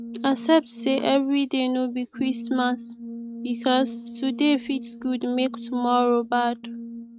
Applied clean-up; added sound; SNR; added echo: neural mask model RNNoise.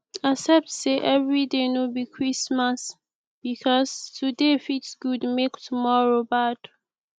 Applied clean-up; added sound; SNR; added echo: none; none; none; none.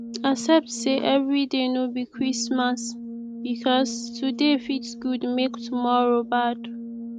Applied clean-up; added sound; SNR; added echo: none; Brass instrument; 11 dB; none.